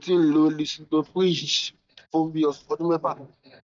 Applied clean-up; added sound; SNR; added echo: neural mask model DeepFilterNet 3.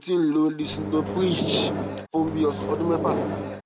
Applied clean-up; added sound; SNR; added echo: none; Microwave oven; 3 dB; none.